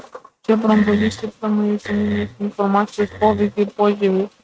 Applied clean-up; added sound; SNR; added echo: neural mask model RNNoise.